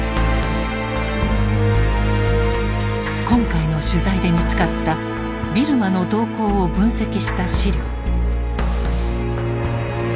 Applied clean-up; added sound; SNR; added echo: none; none; none; none.